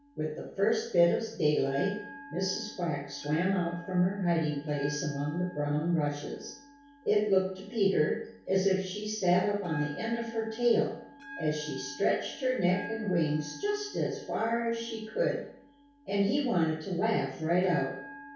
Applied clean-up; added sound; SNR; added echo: none; Bell; 18 dB; reverberation time 0.6 s.